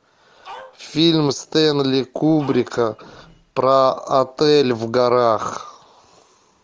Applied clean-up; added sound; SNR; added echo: none; Dog; 19 dB; none.